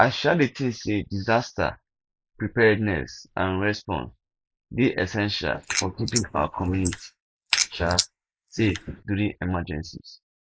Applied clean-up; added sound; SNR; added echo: neural mask model Resemble Enhance denoiser.